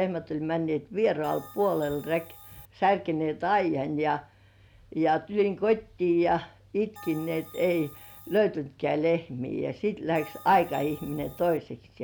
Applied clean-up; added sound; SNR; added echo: none; Bell; 19 dB; none.